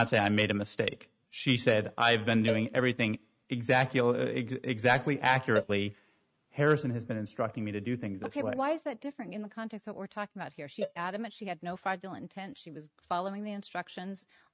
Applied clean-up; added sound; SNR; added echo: neural mask model RNNoise.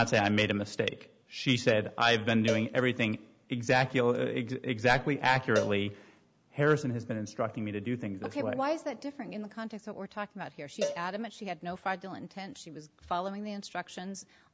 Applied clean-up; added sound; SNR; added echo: none; Cowbell; 10 dB; none.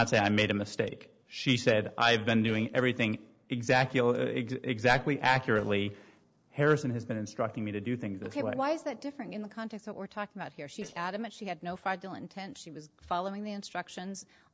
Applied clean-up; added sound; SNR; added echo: neural separator model SepFormer DNS4.